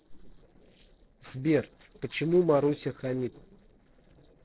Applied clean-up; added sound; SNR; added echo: neural separator model SepFormer DNS4.